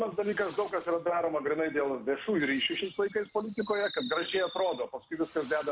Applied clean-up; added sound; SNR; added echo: none; Fireworks; 18 dB; none.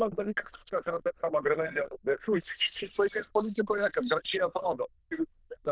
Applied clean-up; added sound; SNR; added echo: neural diffusion model UNIVERSE++.